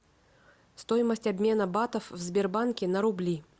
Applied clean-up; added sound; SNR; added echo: none; none; none; none.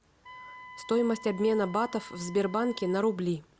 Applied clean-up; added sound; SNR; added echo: none; Wind instrument, woodwind instrument; 18 dB; none.